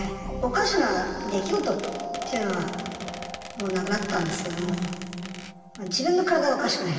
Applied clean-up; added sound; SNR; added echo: none; Squeak; 16 dB; reverberation time 2.5 s.